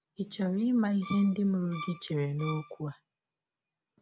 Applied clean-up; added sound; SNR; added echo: none; Bowed string instrument; 13 dB; none.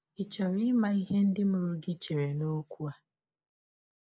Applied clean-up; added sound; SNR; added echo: neural mask model Resemble Enhance denoiser.